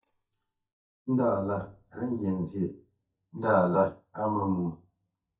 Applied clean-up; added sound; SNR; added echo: neural mask model DeepFilterNet 3.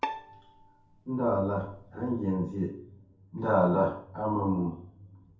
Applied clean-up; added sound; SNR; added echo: none; Bowed string instrument; 11 dB; reverberation time 0.6 s.